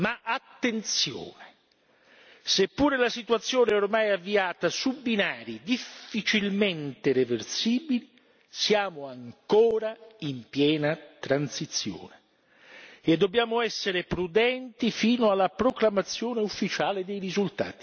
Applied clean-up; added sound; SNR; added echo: none; none; none; none.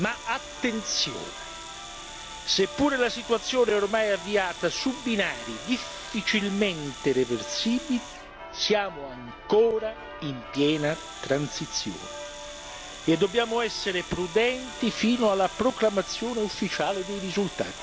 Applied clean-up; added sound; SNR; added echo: none; Domestic sounds, home sounds + Church bell; 12 dB; none.